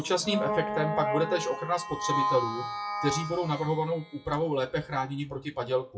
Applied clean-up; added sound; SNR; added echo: classical method WPE with log-MMSE.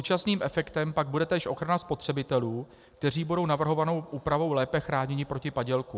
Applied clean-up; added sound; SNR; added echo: none; none; none; none.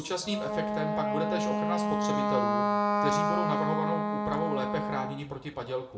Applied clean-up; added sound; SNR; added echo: none; Wind instrument, woodwind instrument; -4 dB; reverberation time 0.5 s.